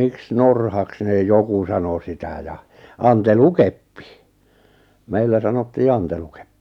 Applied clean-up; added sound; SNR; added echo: none; none; none; none.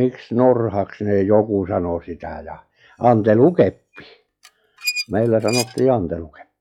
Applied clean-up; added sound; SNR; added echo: classical method log-MMSE.